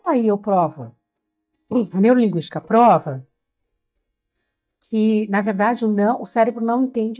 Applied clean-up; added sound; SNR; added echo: neural mask model DeepFilterNet 3.